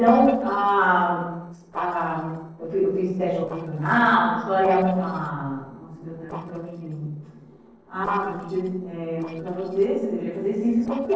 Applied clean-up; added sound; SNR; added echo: neural separator model SepFormer DNS4.